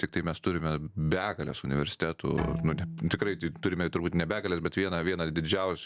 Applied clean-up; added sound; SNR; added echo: none; Bowed string instrument; 13 dB; none.